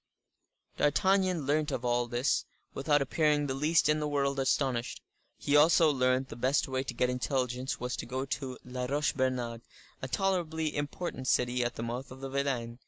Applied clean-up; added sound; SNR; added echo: none; none; none; none.